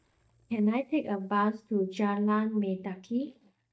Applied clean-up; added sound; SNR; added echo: neural mask model DeepFilterNet 3.